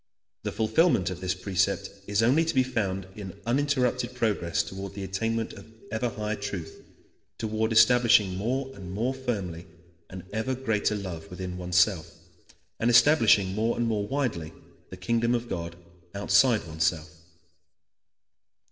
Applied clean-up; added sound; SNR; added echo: none; Telephone; 16 dB; reverberation time 1.1 s.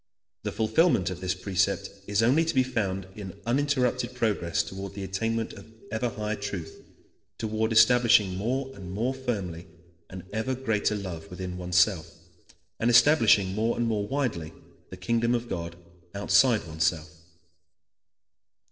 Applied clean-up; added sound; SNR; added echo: neural separator model SepFormer DNS4.